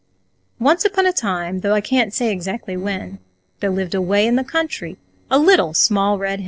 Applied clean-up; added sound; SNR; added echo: neural separator model SepFormer DNS4.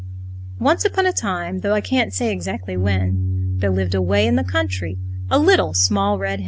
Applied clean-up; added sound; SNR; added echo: none; Bass guitar; 4 dB; none.